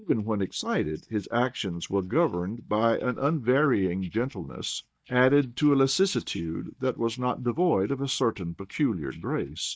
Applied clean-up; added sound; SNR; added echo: neural mask model DeepFilterNet 3.